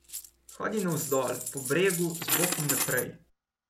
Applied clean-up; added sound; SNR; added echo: none; Coin (dropping); 3 dB; none.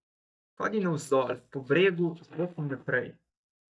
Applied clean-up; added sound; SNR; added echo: neural mask model DeepFilterNet 3.